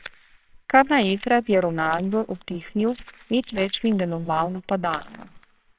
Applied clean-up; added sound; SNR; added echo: neural separator model SepFormer WHAMR!.